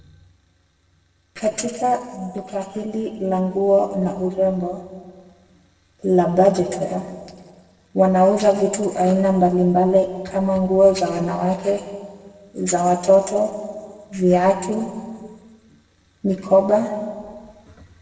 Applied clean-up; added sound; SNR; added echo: none; none; none; reverberation time 1.4 s.